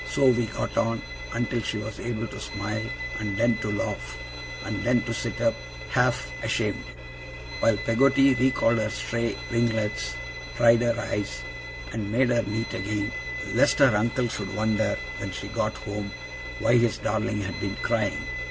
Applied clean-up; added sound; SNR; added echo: none; Bowed string instrument; 10 dB; none.